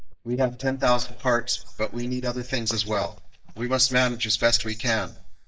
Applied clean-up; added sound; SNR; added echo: neural mask model DeepFilterNet 3.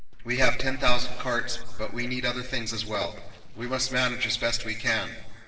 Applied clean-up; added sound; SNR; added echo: neural separator model SepFormer DNS4.